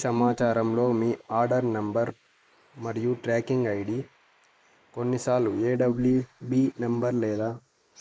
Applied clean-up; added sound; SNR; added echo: neural mask model Resemble Enhance denoiser.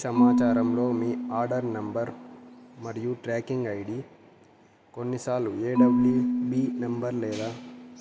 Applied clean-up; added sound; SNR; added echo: none; Marimba, xylophone / Wood; -2 dB; none.